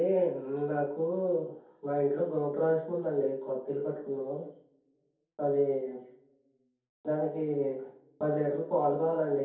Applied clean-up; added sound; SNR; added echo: none; none; none; reverberation time 0.6 s.